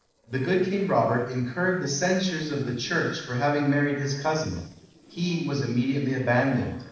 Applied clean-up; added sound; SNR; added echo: neural separator model SepFormer DNS4.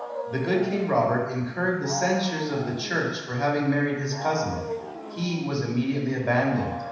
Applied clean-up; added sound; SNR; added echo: none; Wild animals; 11 dB; reverberation time 1.1 s.